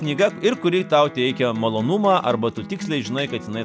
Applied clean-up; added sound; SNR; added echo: none; Acoustic guitar; 14 dB; none.